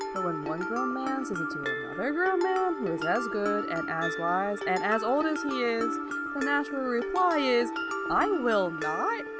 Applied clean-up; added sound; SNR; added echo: none; Mallet percussion; 4 dB; none.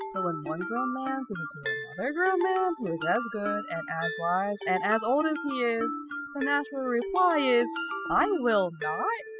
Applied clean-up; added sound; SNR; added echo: classical method spectral subtraction.